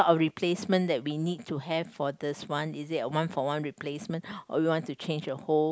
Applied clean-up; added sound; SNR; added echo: none; none; none; none.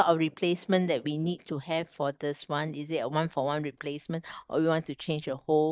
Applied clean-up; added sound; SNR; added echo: neural mask model DeepFilterNet 3.